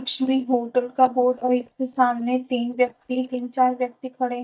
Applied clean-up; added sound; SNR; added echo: neural mask model DeepFilterNet 3.